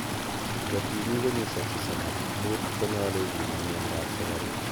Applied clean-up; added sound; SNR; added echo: none; Stream; -2 dB; none.